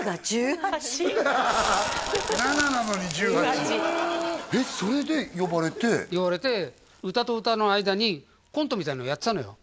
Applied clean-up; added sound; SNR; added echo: none; Crackle; 15 dB; none.